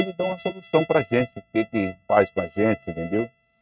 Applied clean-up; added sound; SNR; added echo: neural mask model RNNoise.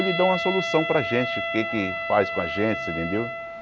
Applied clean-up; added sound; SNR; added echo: none; Wind instrument, woodwind instrument; 4 dB; none.